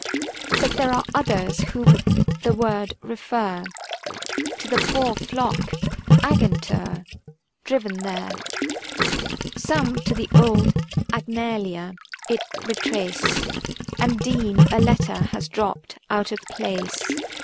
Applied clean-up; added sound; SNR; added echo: none; Gurgling; -3 dB; none.